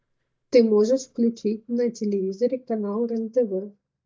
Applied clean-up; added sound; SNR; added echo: neural mask model DeepFilterNet 3.